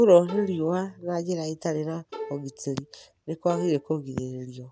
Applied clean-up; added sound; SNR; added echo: none; Bowed string instrument; 15 dB; none.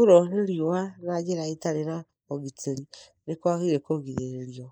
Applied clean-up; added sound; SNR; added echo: neural mask model Resemble Enhance denoiser.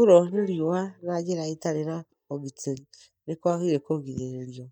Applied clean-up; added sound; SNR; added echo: neural mask model DeepFilterNet 3.